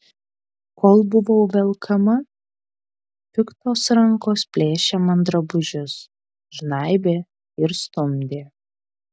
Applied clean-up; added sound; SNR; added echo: none; none; none; none.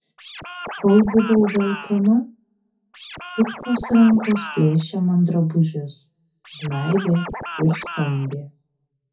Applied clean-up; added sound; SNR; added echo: none; Scratching (performance technique); 12 dB; reverberation time 0.3 s.